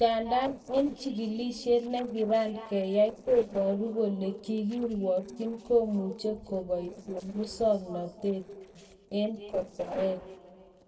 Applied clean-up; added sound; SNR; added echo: neural separator model SepFormer DNS4.